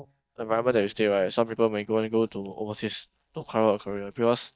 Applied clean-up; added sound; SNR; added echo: neural mask model DeepFilterNet 3.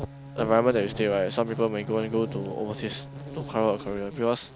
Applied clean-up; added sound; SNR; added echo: none; Bowed string instrument + Insect; 11 dB; none.